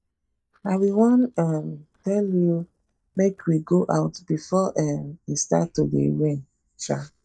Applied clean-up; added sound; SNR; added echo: neural mask model DeepFilterNet 3.